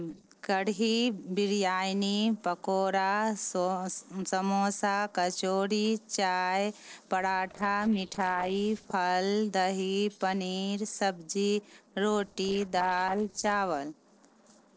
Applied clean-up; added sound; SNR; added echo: neural separator model SepFormer DNS4.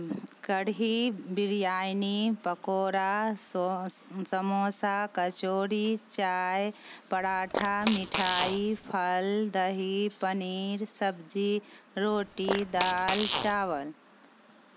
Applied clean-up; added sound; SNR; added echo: none; Fart; 4 dB; none.